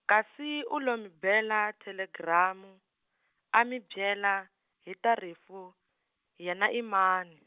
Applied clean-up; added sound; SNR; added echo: none; none; none; none.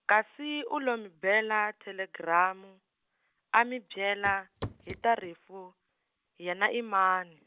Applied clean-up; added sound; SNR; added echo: none; Walk, footsteps / Run / Wood; 13 dB; none.